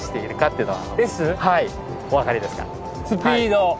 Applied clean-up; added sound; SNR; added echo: none; none; none; none.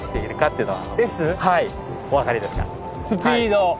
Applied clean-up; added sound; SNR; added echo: none; Thump, thud; 16 dB; none.